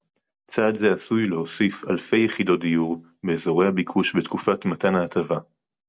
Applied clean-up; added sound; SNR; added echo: none; none; none; none.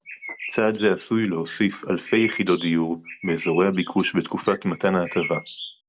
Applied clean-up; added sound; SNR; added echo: none; Bird; 14 dB; none.